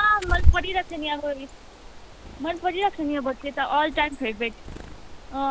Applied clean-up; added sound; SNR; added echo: none; Bird; 1 dB; none.